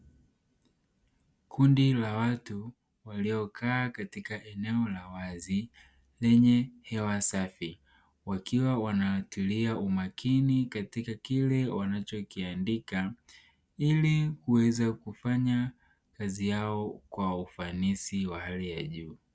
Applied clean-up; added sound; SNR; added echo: none; none; none; none.